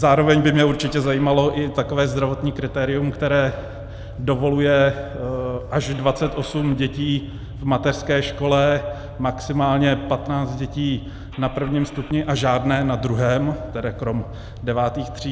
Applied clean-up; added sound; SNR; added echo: none; Engine starting / Car; 14 dB; none.